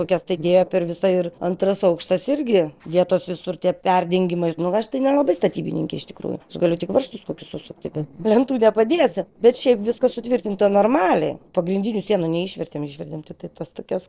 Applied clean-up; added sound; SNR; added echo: neural separator model SepFormer DNS4.